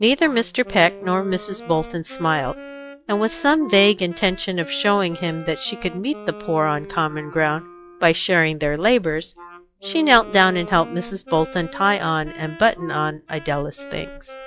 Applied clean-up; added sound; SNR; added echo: classical method log-MMSE.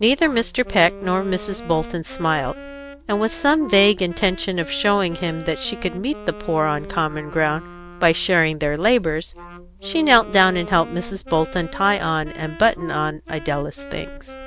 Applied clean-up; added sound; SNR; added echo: none; Wind instrument, woodwind instrument; 16 dB; none.